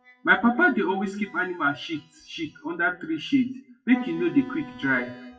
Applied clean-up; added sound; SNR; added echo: classical method WPE with log-MMSE.